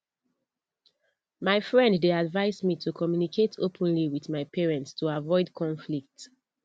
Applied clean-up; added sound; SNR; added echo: none; none; none; none.